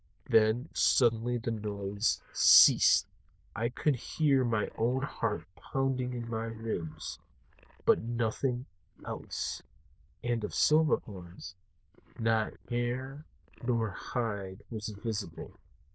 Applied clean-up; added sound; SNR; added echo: neural diffusion model UNIVERSE++.